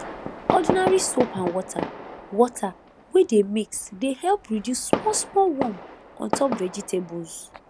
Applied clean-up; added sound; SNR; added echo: none; Fireworks; 7 dB; none.